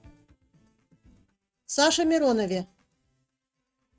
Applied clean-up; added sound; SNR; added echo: neural mask model RNNoise.